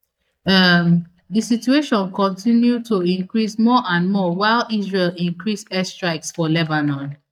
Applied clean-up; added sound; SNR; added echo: neural mask model DeepFilterNet 3.